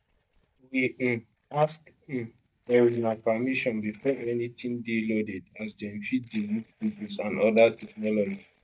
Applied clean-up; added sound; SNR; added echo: neural mask model DeepFilterNet 3.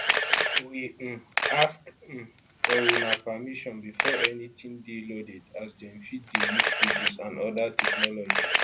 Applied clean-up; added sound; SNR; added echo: none; Camera; -5 dB; none.